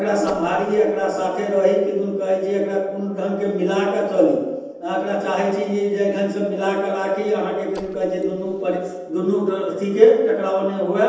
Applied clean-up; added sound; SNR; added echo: neural separator model SepFormer DNS4.